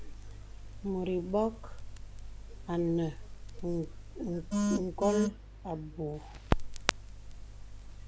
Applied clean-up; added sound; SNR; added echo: none; Crackle; 5 dB; none.